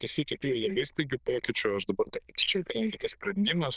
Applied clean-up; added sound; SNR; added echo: neural diffusion model UNIVERSE++.